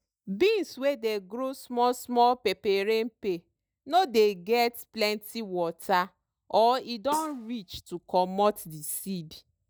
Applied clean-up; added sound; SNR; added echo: neural mask model DeepFilterNet 3.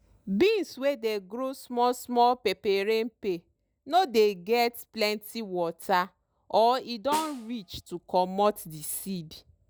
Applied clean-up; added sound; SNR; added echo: none; Snare drum; 17 dB; none.